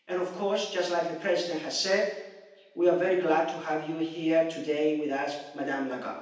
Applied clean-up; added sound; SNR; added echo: none; none; none; reverberation time 0.9 s.